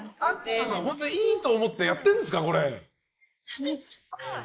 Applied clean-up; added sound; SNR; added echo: neural mask model Resemble Enhance denoiser.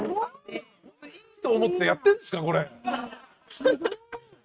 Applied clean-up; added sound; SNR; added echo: neural mask model RNNoise.